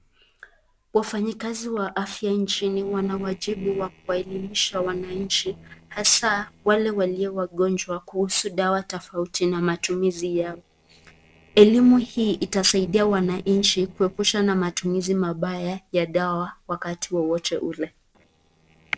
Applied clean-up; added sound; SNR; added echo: neural separator model SepFormer DNS4.